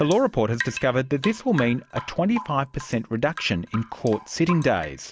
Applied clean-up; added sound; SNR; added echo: none; Drip / Rain; 14 dB; none.